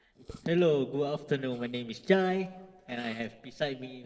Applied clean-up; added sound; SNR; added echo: neural separator model SepFormer DNS4.